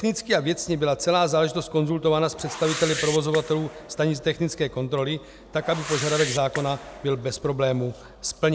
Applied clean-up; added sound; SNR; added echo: none; Whoosh, swoosh, swish; 12 dB; none.